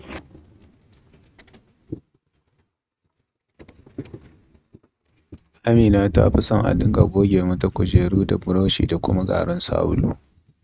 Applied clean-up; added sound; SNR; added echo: neural mask model RNNoise.